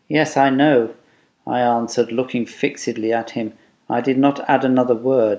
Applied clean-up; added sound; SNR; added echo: none; none; none; none.